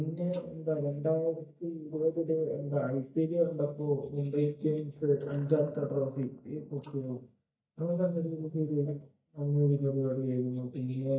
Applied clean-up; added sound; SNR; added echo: neural mask model DeepFilterNet 3.